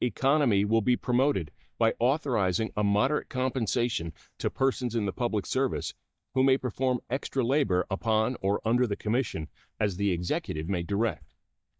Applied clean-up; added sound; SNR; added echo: neural mask model DeepFilterNet 3.